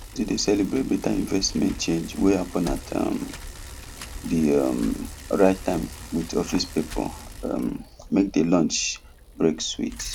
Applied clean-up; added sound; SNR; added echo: none; Bicycle; 14 dB; none.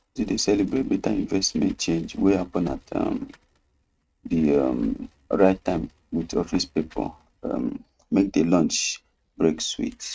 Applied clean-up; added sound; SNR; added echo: neural mask model RNNoise.